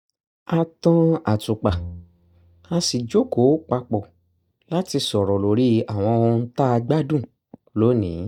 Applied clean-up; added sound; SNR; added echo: neural mask model DeepFilterNet 3.